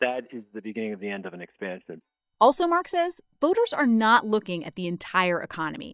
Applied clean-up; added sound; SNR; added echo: neural mask model DeepFilterNet 3.